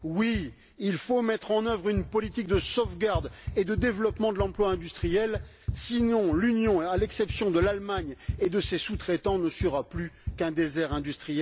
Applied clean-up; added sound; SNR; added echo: none; Run; 10 dB; none.